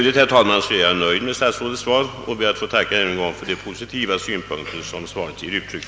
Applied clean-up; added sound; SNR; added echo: none; none; none; none.